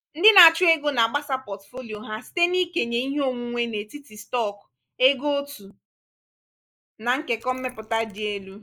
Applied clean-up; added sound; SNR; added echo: neural mask model Resemble Enhance denoiser.